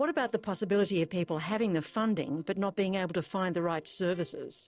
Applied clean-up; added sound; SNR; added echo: neural separator model SepFormer DNS4.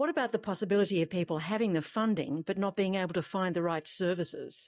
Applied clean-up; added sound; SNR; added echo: neural mask model DeepFilterNet 3.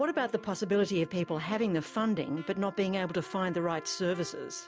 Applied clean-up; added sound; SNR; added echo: none; Trumpet + Wind instrument, woodwind instrument; 18 dB; none.